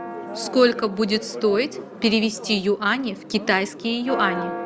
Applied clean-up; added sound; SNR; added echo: none; Church bell; 10 dB; none.